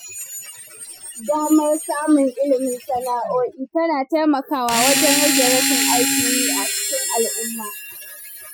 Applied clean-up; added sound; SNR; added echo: classical method Wiener filter.